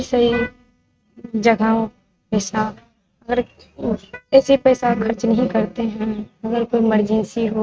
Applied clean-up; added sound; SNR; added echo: neural mask model RNNoise.